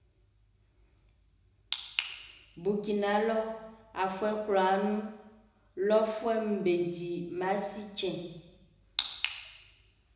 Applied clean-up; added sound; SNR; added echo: none; none; none; reverberation time 0.9 s.